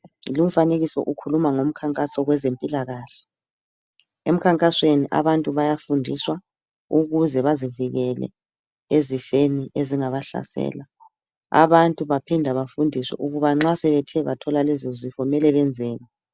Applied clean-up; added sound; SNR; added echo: none; none; none; none.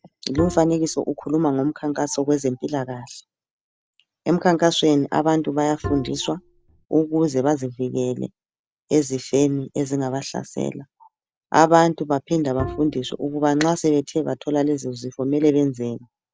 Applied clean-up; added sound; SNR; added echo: none; Bowed string instrument; 12 dB; none.